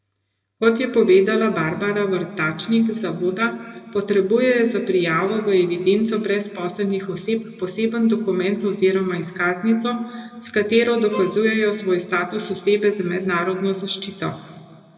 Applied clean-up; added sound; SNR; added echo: none; Bowed string instrument; 15 dB; reverberation time 2.0 s.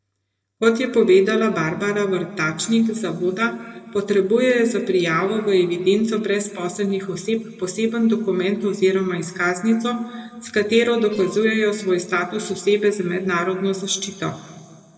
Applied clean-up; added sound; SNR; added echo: neural separator model SepFormer DNS4.